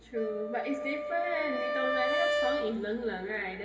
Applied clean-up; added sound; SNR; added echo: none; Wind instrument, woodwind instrument; -1 dB; reverberation time 3.0 s.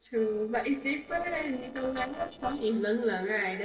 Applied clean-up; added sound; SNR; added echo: neural separator model SepFormer DNS4.